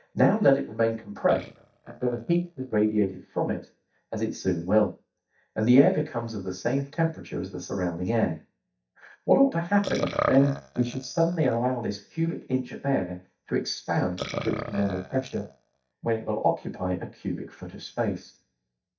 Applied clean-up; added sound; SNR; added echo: neural mask model DeepFilterNet 3.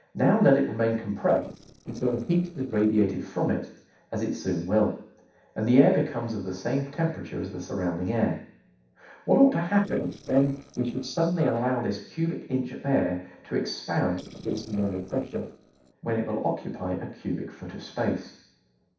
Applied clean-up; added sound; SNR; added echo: neural separator model SepFormer DNS4.